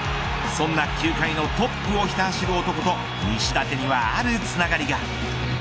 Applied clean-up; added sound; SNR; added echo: none; none; none; none.